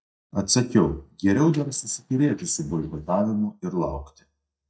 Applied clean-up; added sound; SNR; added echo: neural mask model DeepFilterNet 3.